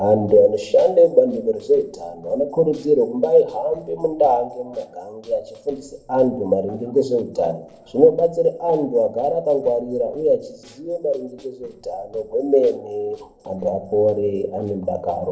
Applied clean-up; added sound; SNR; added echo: neural separator model SepFormer DNS4.